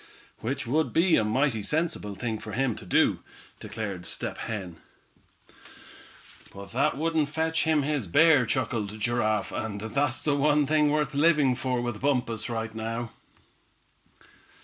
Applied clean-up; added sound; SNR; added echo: none; none; none; none.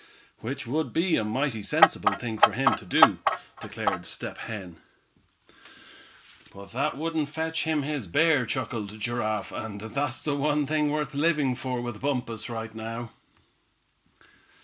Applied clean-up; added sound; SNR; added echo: none; Clock; -5 dB; none.